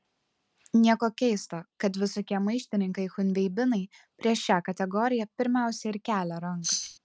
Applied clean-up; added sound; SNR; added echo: none; Tambourine; 3 dB; none.